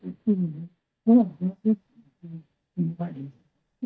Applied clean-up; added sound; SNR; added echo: neural mask model DeepFilterNet 3.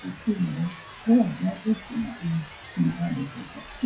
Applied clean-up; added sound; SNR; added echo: classical method WPE with log-MMSE.